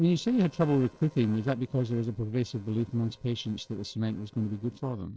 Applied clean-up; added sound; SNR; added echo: neural separator model SepFormer DNS4.